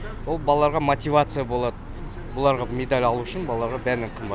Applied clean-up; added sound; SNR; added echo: none; Car; 19 dB; none.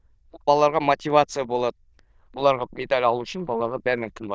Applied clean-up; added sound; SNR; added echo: neural diffusion model UNIVERSE++.